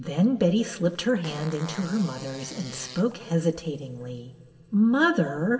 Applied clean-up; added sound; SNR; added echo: none; Fart; 18 dB; reverberation time 3.0 s.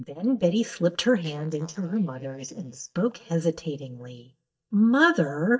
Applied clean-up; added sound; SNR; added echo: neural mask model DeepFilterNet 3.